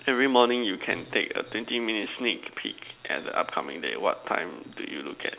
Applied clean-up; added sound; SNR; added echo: none; none; none; none.